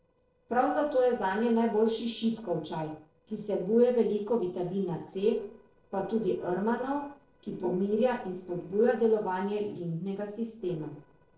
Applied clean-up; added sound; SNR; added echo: neural separator model SepFormer DNS4.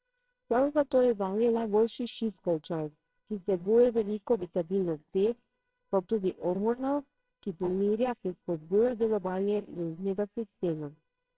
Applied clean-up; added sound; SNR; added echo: neural separator model SepFormer WHAMR!.